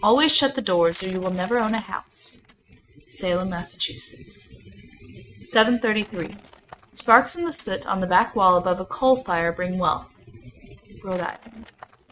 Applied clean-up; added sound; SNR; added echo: neural mask model RNNoise.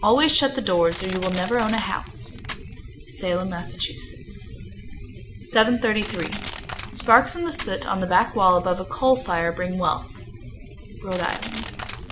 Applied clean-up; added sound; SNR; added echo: none; Crushing; 16 dB; none.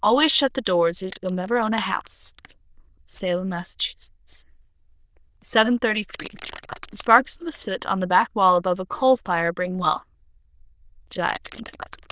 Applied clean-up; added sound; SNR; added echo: neural diffusion model UNIVERSE++.